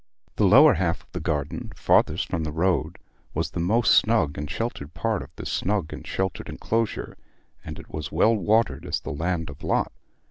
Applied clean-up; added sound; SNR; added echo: none; none; none; none.